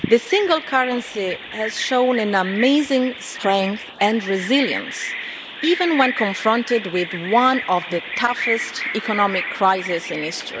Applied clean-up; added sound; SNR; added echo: neural mask model Resemble Enhance denoiser.